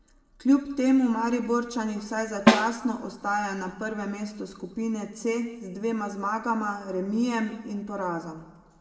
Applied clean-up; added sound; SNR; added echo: none; Snare drum; -2 dB; reverberation time 1.2 s.